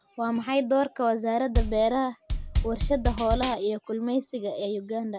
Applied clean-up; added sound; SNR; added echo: none; Bass drum / Snare drum / Drum kit; 1 dB; none.